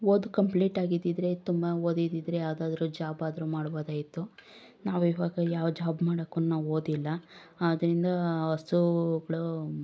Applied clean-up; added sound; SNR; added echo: none; none; none; none.